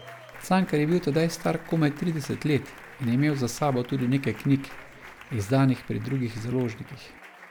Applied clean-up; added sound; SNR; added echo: none; Applause; 19 dB; none.